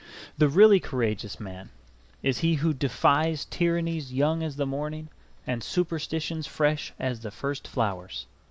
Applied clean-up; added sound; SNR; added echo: none; none; none; none.